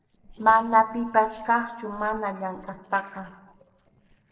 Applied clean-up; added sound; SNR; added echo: neural separator model SepFormer DNS4.